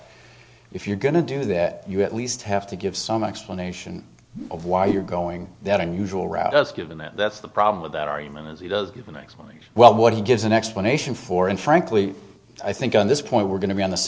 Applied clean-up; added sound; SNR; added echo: none; Whoosh, swoosh, swish; 8 dB; none.